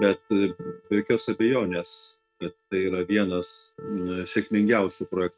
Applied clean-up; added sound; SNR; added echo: neural mask model RNNoise.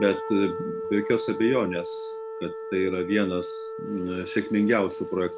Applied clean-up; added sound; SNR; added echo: none; Wind instrument, woodwind instrument; 8 dB; none.